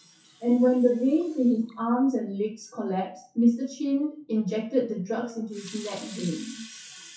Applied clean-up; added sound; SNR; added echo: classical method WPE with log-MMSE.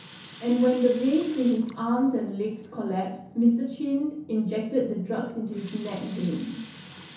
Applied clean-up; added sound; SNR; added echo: none; Water tap, faucet; 20 dB; reverberation time 0.6 s.